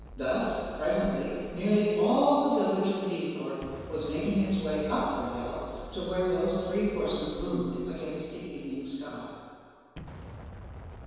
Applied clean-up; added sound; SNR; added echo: none; Explosion; 16 dB; reverberation time 1.9 s.